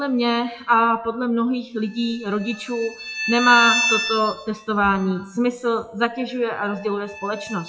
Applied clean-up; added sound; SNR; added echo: classical method WPE with log-MMSE.